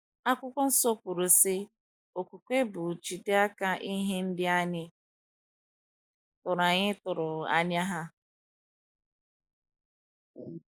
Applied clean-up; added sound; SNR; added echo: neural mask model Resemble Enhance denoiser.